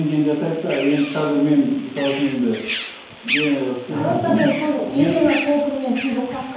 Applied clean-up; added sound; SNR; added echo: none; Bird vocalization, bird call, bird song; 11 dB; reverberation time 0.9 s.